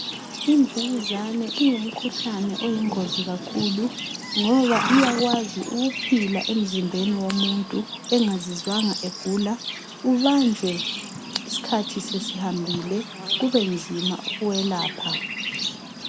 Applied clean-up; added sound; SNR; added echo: none; Livestock, farm animals, working animals; 6 dB; none.